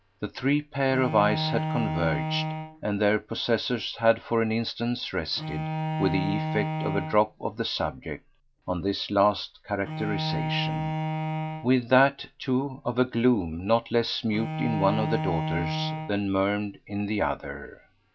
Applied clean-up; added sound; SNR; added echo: none; Bowed string instrument; 6 dB; none.